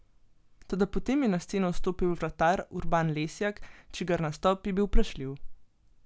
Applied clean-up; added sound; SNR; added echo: none; none; none; none.